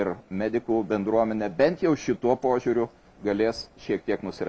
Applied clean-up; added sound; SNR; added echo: none; none; none; none.